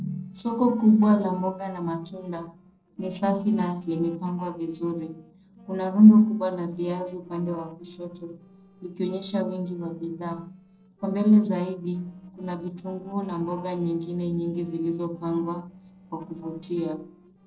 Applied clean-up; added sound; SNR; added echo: neural separator model SepFormer DNS4.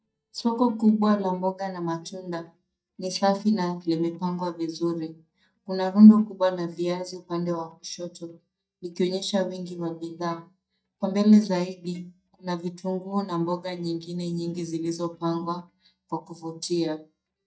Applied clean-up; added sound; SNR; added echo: neural mask model DeepFilterNet 3.